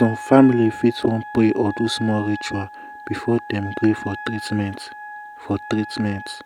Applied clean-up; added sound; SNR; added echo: none; Wind instrument, woodwind instrument; 14 dB; none.